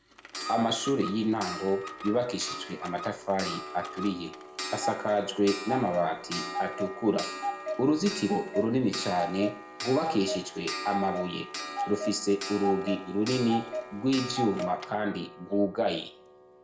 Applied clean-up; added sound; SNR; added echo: none; Clock; 7 dB; reverberation time 0.4 s.